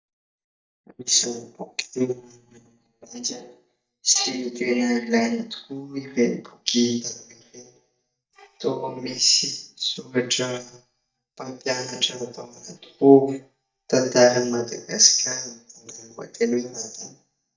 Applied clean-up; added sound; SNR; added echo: neural mask model DeepFilterNet 3.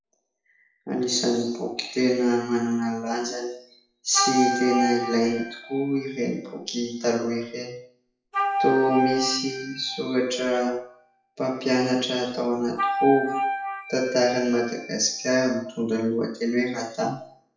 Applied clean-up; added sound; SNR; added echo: classical method WPE with log-MMSE.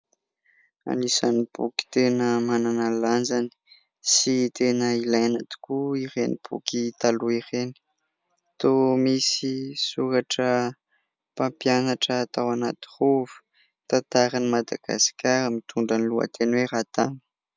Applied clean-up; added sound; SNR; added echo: none; none; none; none.